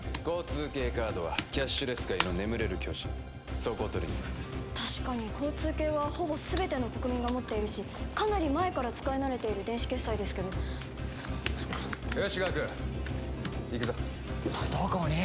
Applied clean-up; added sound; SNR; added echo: none; Computer keyboard; 11 dB; none.